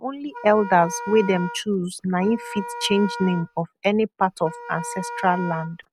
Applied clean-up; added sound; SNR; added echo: none; Wind instrument, woodwind instrument; 11 dB; none.